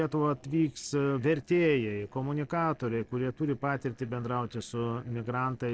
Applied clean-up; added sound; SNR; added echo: neural separator model SepFormer DNS4.